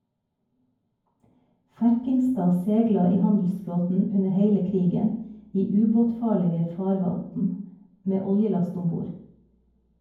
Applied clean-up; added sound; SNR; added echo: none; none; none; reverberation time 0.9 s.